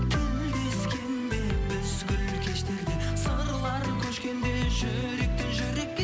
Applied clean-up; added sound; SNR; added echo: none; none; none; none.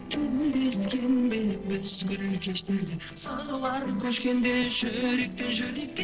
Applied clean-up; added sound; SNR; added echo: neural separator model SepFormer DNS4.